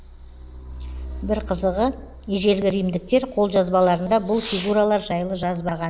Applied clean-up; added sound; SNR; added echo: none; Truck + Fireworks; 14 dB; none.